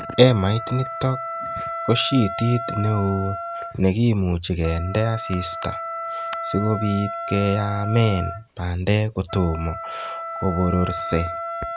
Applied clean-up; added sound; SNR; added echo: none; Wind instrument, woodwind instrument; 8 dB; none.